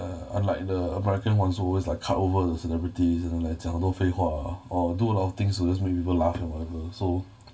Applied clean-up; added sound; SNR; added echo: none; none; none; reverberation time 0.2 s.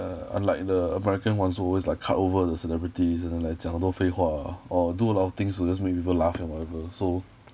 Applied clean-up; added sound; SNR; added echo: none; none; none; none.